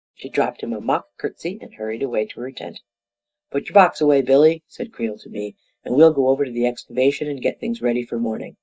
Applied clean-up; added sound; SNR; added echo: neural mask model DeepFilterNet 3.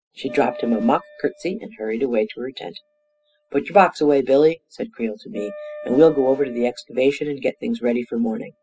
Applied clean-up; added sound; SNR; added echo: classical method spectral subtraction.